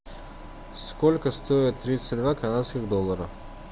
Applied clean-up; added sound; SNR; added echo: none; none; none; none.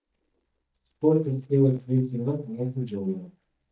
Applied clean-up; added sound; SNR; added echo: neural mask model DeepFilterNet 3.